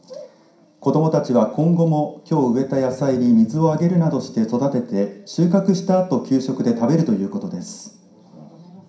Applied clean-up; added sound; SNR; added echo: none; none; none; reverberation time 0.5 s.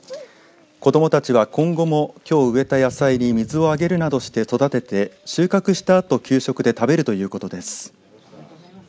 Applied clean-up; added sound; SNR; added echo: none; none; none; none.